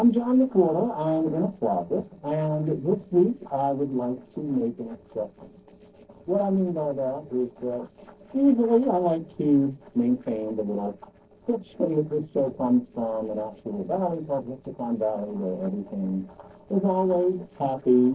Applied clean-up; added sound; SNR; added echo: neural separator model SepFormer DNS4.